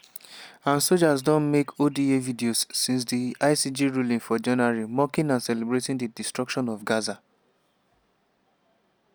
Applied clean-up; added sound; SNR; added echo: none; none; none; none.